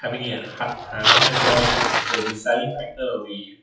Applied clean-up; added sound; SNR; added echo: classical method WPE with log-MMSE.